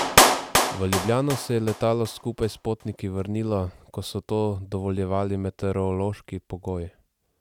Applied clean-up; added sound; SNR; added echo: none; Clapping; 1 dB; none.